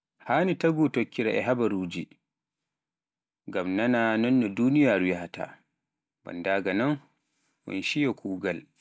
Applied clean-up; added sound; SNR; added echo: none; none; none; none.